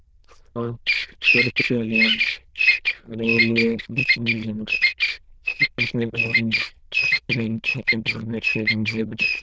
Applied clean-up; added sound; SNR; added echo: neural diffusion model UNIVERSE++.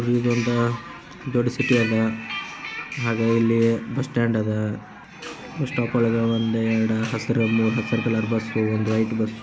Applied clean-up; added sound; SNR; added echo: none; none; none; none.